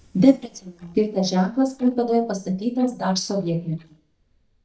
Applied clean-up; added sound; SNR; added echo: neural mask model DeepFilterNet 3.